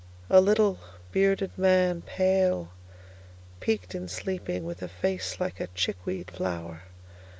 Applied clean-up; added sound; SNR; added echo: none; none; none; none.